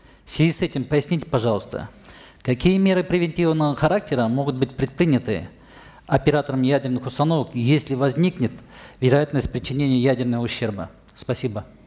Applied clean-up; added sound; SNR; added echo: none; none; none; none.